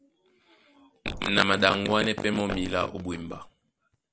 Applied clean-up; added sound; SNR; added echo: none; Thump, thud; 14 dB; none.